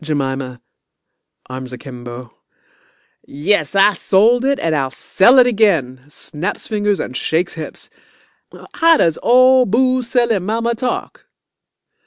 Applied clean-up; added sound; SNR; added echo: none; none; none; none.